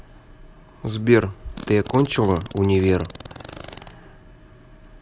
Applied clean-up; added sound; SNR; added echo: none; Fart; 16 dB; none.